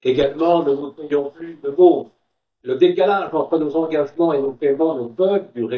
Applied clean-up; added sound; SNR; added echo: neural mask model DeepFilterNet 3.